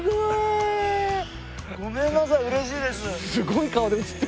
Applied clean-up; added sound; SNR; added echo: none; none; none; none.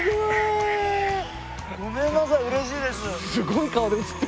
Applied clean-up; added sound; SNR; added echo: none; Bird / Fowl; 11 dB; none.